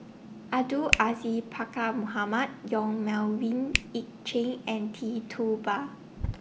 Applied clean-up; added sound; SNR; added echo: none; Hands; 7 dB; none.